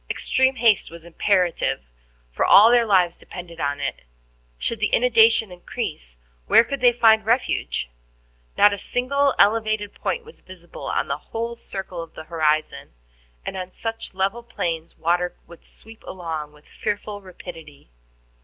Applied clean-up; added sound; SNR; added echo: none; none; none; none.